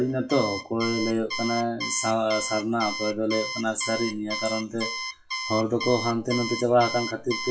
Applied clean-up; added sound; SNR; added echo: classical method WPE with log-MMSE.